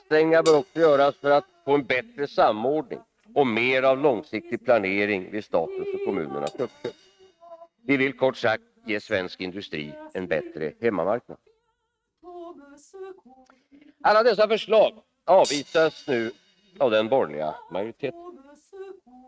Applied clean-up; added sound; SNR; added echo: neural mask model RNNoise.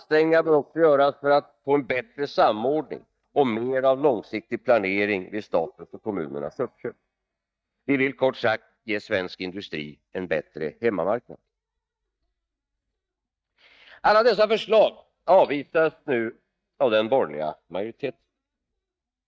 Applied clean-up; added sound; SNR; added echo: neural mask model DeepFilterNet 3.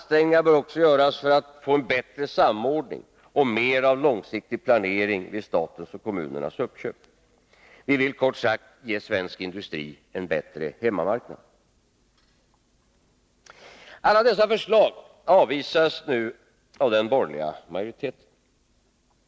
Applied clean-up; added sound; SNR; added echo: none; none; none; none.